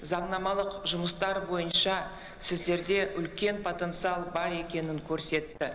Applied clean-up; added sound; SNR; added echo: none; none; none; none.